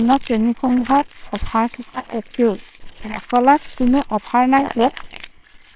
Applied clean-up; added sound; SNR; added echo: neural separator model SepFormer WHAMR!.